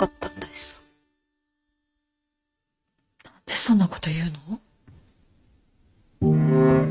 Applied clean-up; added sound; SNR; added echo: neural mask model RNNoise.